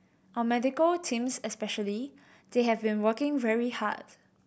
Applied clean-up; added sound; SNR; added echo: none; none; none; none.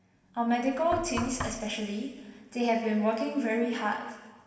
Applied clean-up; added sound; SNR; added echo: none; Knock; 12 dB; reverberation time 1.4 s.